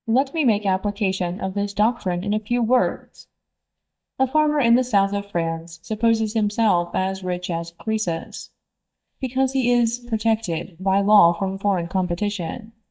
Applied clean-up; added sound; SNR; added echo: neural mask model DeepFilterNet 3.